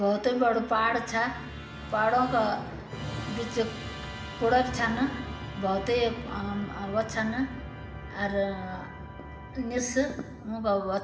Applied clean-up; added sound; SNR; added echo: none; Musical instrument; 10 dB; reverberation time 0.9 s.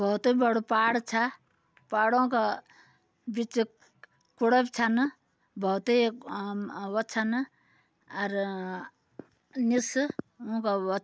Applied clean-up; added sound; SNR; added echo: none; none; none; none.